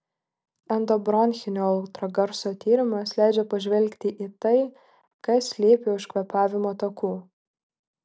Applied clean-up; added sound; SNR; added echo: none; none; none; none.